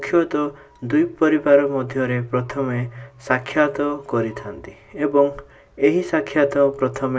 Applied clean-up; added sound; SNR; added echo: none; none; none; none.